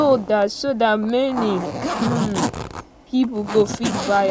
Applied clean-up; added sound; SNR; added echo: none; Zipper (clothing); 7 dB; none.